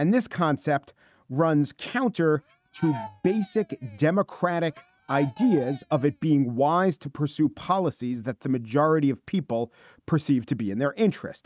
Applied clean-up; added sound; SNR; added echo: neural mask model RNNoise.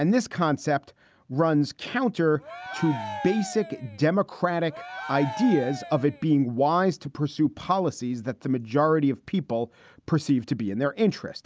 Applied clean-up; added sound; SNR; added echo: none; Cheering; 12 dB; none.